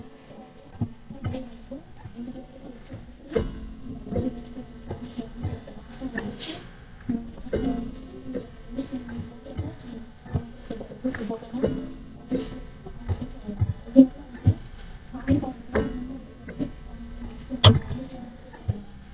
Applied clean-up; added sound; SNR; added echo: neural mask model DeepFilterNet 3.